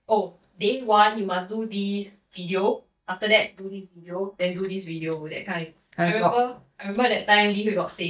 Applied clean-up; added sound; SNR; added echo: neural mask model DeepFilterNet 3.